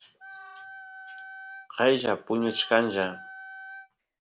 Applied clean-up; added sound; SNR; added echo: none; Wind instrument, woodwind instrument; 15 dB; none.